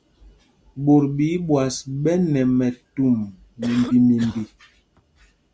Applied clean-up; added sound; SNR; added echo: none; Cough; 15 dB; none.